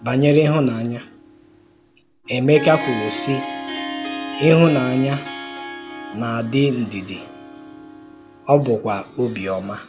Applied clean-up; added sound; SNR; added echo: none; Harp; 12 dB; none.